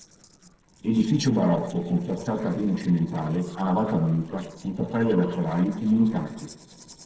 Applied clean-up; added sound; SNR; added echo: neural separator model SepFormer DNS4.